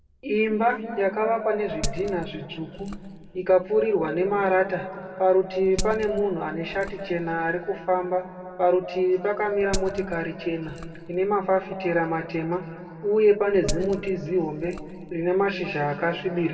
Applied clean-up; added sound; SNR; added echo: none; Glass; 14 dB; reverberation time 2.4 s.